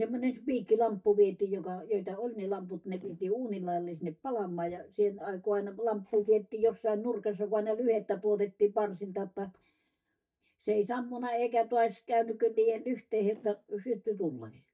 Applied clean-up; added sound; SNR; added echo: neural mask model DeepFilterNet 3.